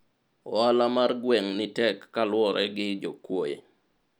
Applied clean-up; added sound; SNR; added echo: none; none; none; none.